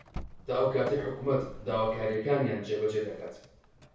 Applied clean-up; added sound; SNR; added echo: none; Car; 16 dB; reverberation time 0.6 s.